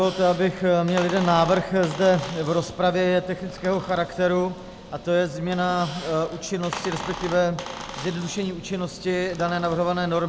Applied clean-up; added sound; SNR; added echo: none; Squeak; 14 dB; none.